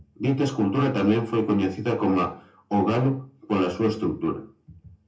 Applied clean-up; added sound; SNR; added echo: none; none; none; reverberation time 0.3 s.